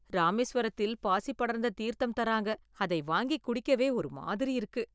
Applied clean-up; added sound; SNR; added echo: none; none; none; none.